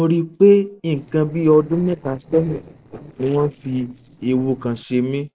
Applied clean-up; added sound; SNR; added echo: neural separator model SepFormer DNS4.